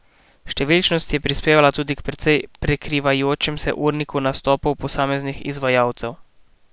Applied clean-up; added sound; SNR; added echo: none; none; none; none.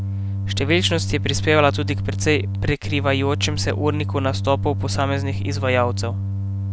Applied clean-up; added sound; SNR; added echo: none; Organ; 2 dB; none.